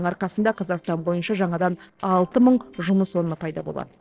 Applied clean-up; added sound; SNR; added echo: neural separator model SepFormer DNS4.